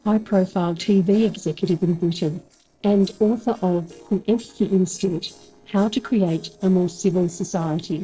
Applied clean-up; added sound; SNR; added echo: neural separator model SepFormer DNS4.